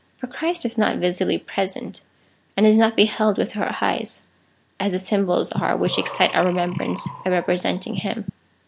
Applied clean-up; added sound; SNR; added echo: none; Breathing; 11 dB; none.